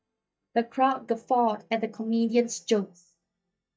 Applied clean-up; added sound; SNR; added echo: neural mask model DeepFilterNet 3.